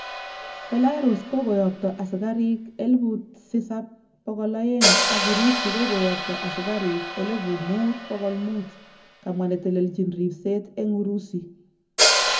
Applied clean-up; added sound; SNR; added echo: none; Hi-hat; 3 dB; reverberation time 0.3 s.